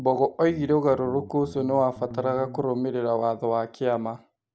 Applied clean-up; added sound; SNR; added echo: none; Guitar; 16 dB; none.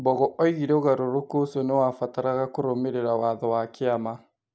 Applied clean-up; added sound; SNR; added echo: none; none; none; none.